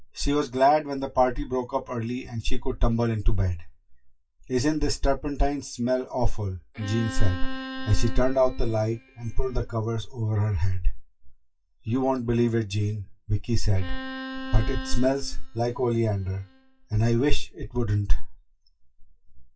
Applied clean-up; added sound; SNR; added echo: classical method WPE with log-MMSE.